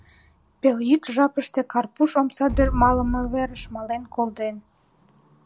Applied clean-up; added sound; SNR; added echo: none; Explosion; 10 dB; none.